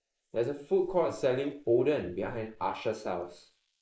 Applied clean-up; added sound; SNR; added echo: neural mask model Resemble Enhance denoiser.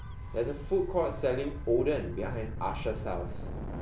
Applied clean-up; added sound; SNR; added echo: none; Gull, seagull / Waves, surf / Siren; 5 dB; none.